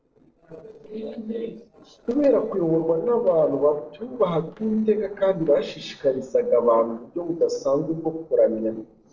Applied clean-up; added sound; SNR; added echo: neural separator model SepFormer DNS4.